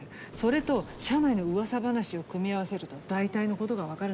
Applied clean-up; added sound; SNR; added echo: none; Boom; 19 dB; none.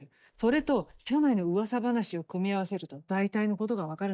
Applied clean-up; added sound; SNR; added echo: neural mask model DeepFilterNet 3.